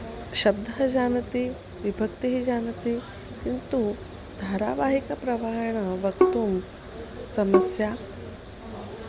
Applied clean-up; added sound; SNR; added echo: none; Bowed string instrument; -1 dB; none.